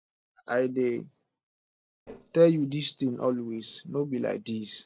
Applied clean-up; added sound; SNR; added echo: neural separator model SepFormer DNS4.